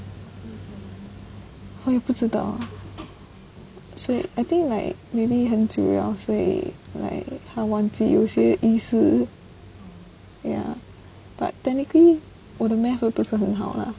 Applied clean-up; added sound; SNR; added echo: none; none; none; none.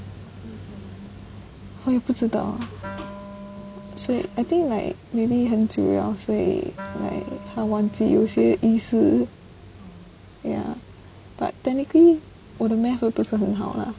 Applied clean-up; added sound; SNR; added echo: none; Wind instrument, woodwind instrument; 17 dB; none.